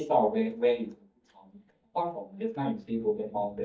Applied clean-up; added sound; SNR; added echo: neural mask model DeepFilterNet 3.